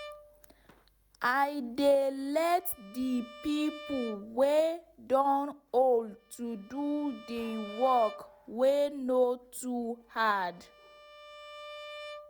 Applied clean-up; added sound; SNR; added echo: none; Bowed string instrument; 19 dB; none.